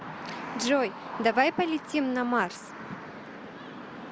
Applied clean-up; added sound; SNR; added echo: none; none; none; none.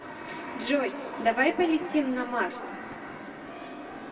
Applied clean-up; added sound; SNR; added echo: none; Keyboard (musical); 17 dB; reverberation time 1.8 s.